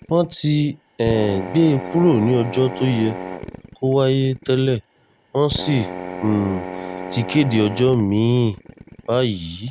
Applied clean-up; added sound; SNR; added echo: none; Drill; 12 dB; none.